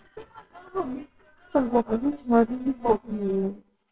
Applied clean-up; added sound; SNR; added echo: neural separator model SepFormer WHAMR!.